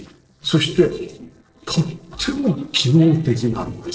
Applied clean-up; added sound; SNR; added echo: neural separator model SepFormer DNS4.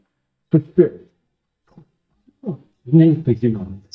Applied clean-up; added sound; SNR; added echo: neural mask model DeepFilterNet 3.